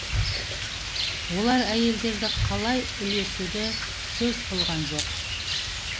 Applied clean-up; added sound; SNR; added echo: none; Rain; 0 dB; none.